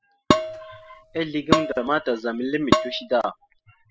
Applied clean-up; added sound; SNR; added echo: classical method spectral subtraction.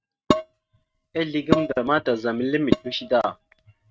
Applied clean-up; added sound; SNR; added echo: neural mask model RNNoise.